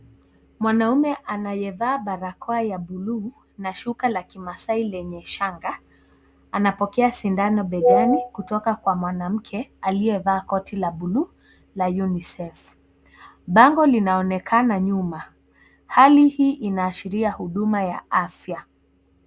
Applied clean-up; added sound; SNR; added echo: none; none; none; none.